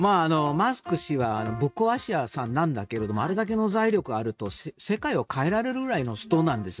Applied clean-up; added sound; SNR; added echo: neural mask model RNNoise.